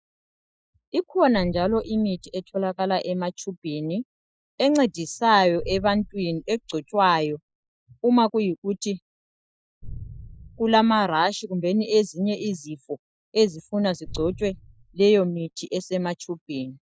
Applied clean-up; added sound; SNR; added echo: classical method Wiener filter.